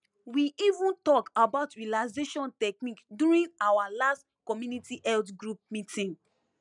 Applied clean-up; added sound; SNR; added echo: none; none; none; none.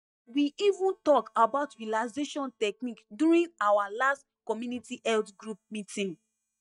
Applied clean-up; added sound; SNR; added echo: neural mask model DeepFilterNet 3.